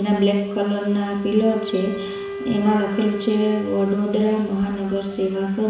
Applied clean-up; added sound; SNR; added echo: none; Wind instrument, woodwind instrument; 12 dB; reverberation time 0.7 s.